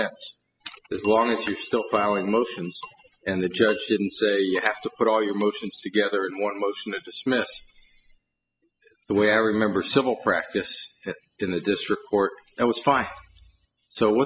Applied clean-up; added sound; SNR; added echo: classical method spectral subtraction.